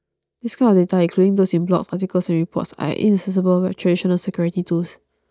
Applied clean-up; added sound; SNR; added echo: neural mask model DeepFilterNet 3.